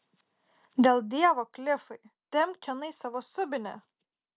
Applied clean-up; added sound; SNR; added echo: none; none; none; none.